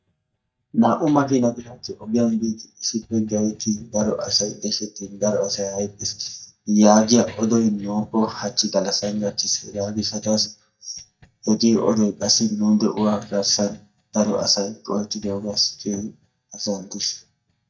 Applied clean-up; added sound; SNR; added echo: neural mask model DeepFilterNet 3.